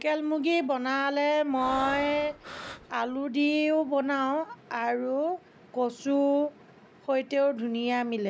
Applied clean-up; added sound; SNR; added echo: none; Breathing; 13 dB; none.